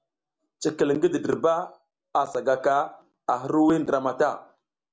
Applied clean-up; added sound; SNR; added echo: none; none; none; none.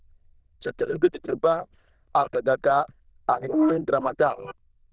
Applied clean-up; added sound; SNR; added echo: neural diffusion model UNIVERSE++.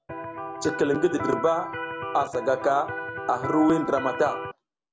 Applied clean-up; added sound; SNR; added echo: none; Electric guitar; 7 dB; none.